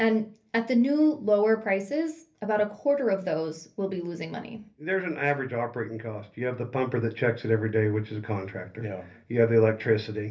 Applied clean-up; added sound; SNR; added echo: none; none; none; reverberation time 0.3 s.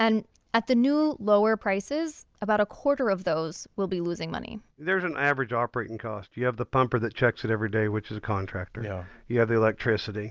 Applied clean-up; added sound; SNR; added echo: none; none; none; none.